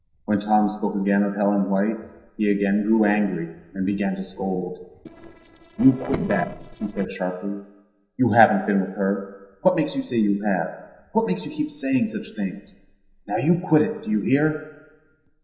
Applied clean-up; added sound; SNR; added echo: neural separator model SepFormer DNS4.